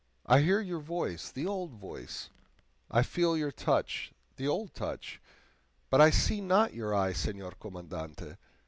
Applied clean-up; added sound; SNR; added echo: none; none; none; none.